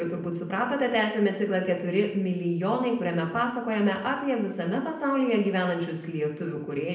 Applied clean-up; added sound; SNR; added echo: none; none; none; reverberation time 0.7 s.